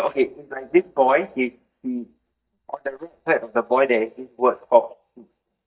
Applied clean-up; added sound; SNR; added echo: neural mask model DeepFilterNet 3.